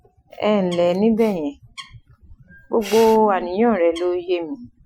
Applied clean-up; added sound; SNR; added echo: classical method Wiener filter.